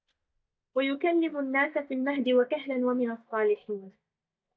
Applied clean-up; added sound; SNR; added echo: neural mask model DeepFilterNet 3.